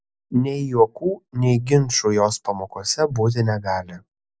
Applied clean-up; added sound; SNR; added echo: none; none; none; none.